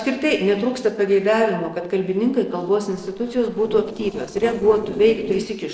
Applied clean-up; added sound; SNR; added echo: neural separator model SepFormer DNS4.